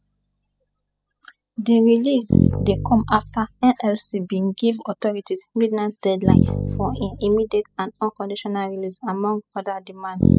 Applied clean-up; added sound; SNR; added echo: classical method spectral subtraction.